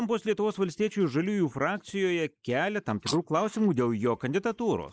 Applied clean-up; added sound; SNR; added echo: neural mask model Resemble Enhance denoiser.